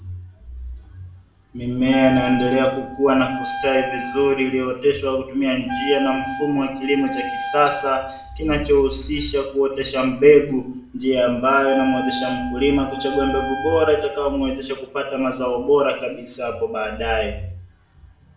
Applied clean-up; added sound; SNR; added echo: none; Wind instrument, woodwind instrument; 9 dB; reverberation time 0.5 s.